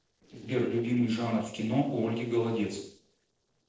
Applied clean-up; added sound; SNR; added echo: neural separator model SepFormer DNS4.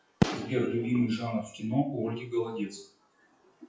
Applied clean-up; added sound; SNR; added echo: classical method WPE with log-MMSE.